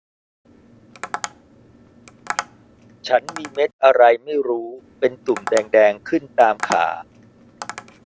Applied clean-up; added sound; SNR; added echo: none; Tap; 13 dB; none.